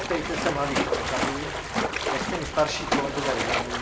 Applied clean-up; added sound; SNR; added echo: none; Splash, splatter; -2 dB; reverberation time 1.8 s.